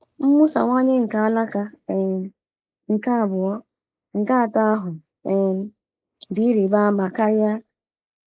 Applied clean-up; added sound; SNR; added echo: neural mask model Resemble Enhance denoiser.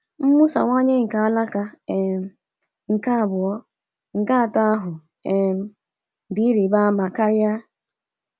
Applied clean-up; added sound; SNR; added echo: none; none; none; none.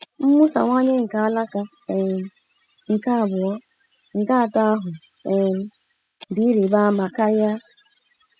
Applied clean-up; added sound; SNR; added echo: classical method spectral subtraction.